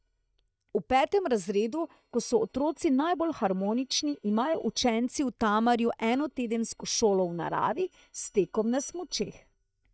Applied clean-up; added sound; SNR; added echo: neural mask model DeepFilterNet 3.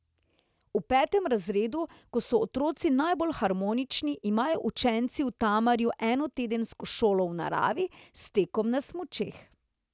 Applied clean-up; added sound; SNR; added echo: none; none; none; none.